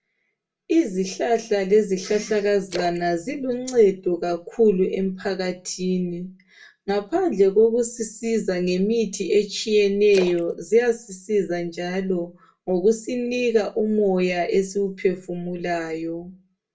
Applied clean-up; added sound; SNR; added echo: none; Splash, splatter; 17 dB; reverberation time 0.2 s.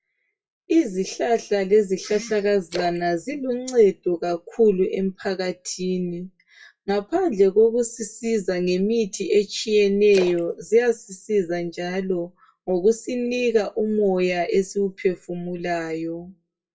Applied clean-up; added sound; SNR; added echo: classical method WPE with log-MMSE.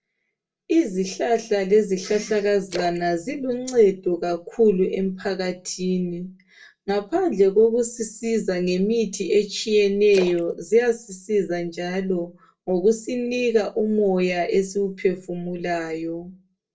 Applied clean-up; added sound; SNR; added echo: neural separator model SepFormer DNS4.